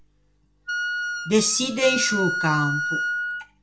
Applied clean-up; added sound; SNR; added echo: none; Wind instrument, woodwind instrument; 3 dB; reverberation time 0.4 s.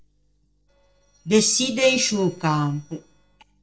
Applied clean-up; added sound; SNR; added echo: neural separator model SepFormer DNS4.